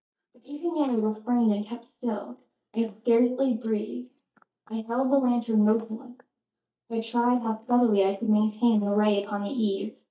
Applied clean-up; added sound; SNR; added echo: neural mask model DeepFilterNet 3.